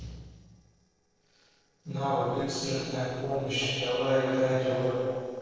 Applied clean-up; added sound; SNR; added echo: neural separator model SepFormer DNS4.